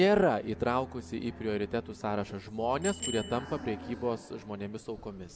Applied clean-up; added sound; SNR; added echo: none; Bowed string instrument + Bicycle bell; 15 dB; none.